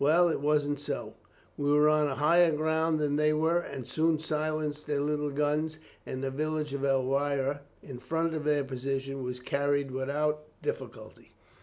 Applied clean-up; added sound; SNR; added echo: none; none; none; none.